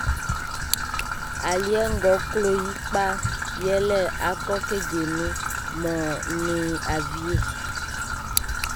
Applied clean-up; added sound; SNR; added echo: none; Trickle, dribble / Traffic noise, roadway noise; 2 dB; none.